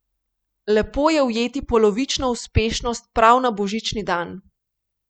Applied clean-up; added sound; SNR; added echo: none; none; none; none.